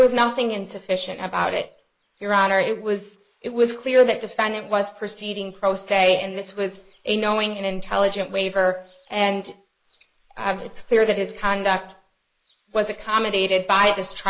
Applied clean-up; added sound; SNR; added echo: neural mask model Resemble Enhance denoiser.